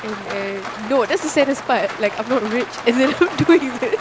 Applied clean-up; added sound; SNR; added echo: none; Rain; 11 dB; none.